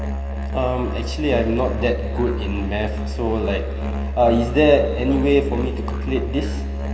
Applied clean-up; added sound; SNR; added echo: none; Musical instrument; 3 dB; reverberation time 2.4 s.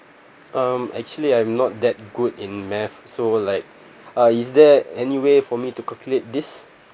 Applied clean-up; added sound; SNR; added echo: none; none; none; none.